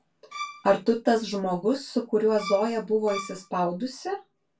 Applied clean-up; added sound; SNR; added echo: none; Bowed string instrument; 12 dB; reverberation time 0.2 s.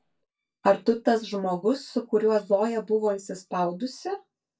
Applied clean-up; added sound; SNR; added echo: neural mask model DeepFilterNet 3.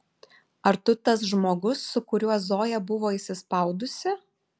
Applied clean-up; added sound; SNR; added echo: none; none; none; none.